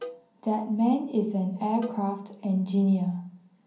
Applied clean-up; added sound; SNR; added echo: none; Cowbell; 19 dB; reverberation time 0.6 s.